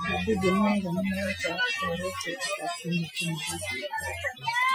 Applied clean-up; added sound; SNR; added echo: classical method Wiener filter.